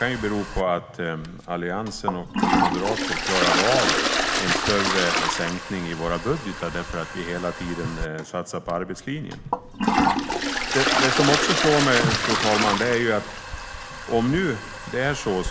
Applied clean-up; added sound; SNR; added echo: none; Toilet flush; 0 dB; none.